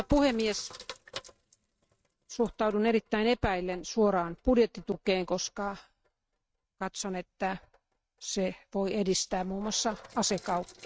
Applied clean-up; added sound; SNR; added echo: neural mask model RNNoise.